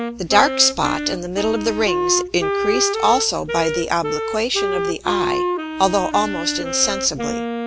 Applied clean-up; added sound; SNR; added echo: none; Wind instrument, woodwind instrument; 3 dB; none.